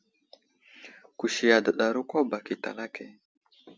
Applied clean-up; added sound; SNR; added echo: none; none; none; none.